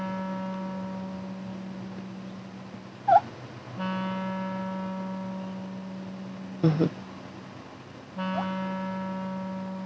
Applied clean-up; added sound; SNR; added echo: none; Wind instrument, woodwind instrument; 2 dB; none.